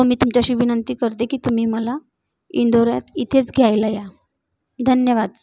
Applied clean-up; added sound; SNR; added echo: none; none; none; none.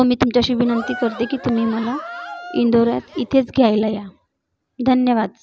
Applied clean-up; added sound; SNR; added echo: none; Cheering; 14 dB; none.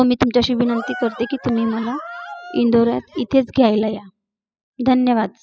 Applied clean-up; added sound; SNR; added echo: classical method spectral subtraction.